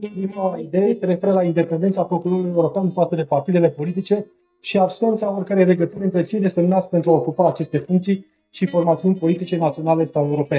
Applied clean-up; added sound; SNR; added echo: neural mask model DeepFilterNet 3.